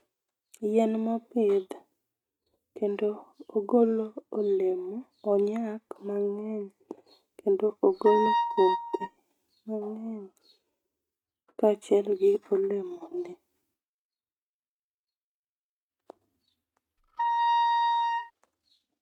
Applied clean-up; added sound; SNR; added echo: neural mask model RNNoise.